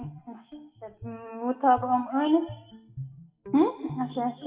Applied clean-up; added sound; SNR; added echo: classical method WPE with log-MMSE.